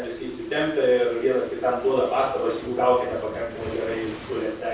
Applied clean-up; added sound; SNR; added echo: none; Waves, surf; 16 dB; reverberation time 0.6 s.